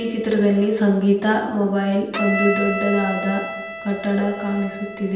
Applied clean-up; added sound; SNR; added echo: none; Bowed string instrument; 8 dB; reverberation time 0.8 s.